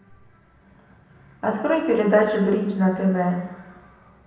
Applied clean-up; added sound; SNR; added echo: none; none; none; reverberation time 0.9 s.